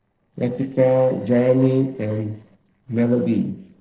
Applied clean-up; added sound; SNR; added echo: neural separator model SepFormer DNS4.